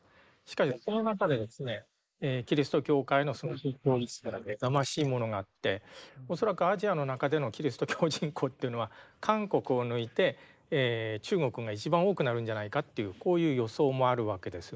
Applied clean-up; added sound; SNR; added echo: neural mask model Resemble Enhance denoiser.